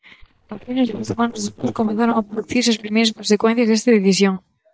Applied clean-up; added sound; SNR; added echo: neural mask model DeepFilterNet 3.